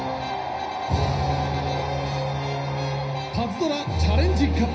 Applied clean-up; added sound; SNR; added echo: none; none; none; reverberation time 0.5 s.